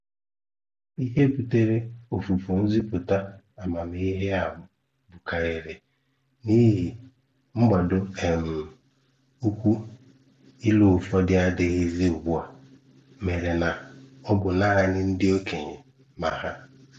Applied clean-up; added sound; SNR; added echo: none; none; none; none.